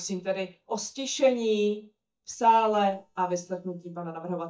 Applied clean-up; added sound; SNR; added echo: neural mask model DeepFilterNet 3.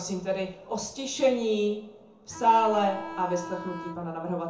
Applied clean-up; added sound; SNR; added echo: none; Bowed string instrument; 12 dB; reverberation time 0.5 s.